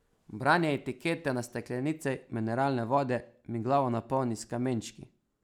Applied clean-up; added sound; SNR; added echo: none; none; none; none.